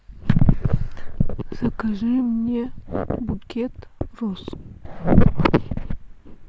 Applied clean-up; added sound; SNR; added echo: none; none; none; none.